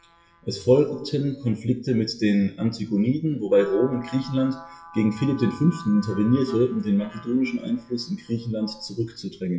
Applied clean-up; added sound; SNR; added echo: classical method WPE with log-MMSE.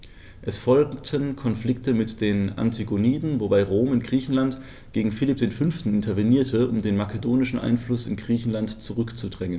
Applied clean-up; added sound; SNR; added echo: none; none; none; none.